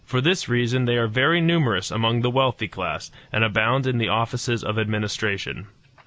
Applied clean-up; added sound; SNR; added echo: none; none; none; none.